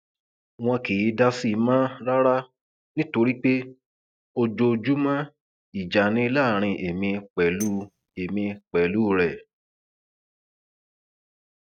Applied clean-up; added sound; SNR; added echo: neural mask model RNNoise.